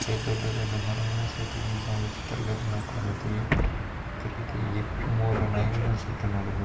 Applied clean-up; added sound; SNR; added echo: none; Bus; 3 dB; reverberation time 2.1 s.